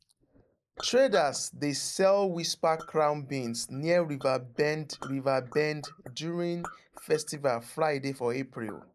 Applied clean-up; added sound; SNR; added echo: neural mask model Resemble Enhance denoiser.